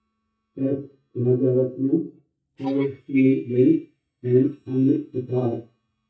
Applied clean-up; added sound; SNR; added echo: neural mask model DeepFilterNet 3.